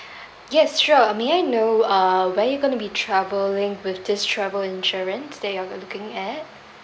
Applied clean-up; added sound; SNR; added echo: none; none; none; none.